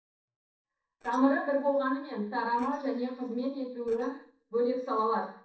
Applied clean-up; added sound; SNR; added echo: neural separator model SepFormer DNS4.